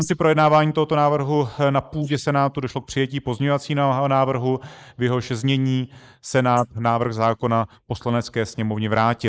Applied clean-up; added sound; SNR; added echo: neural mask model Resemble Enhance denoiser.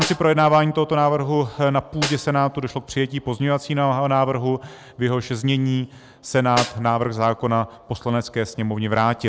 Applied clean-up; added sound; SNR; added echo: none; Snare drum; 13 dB; none.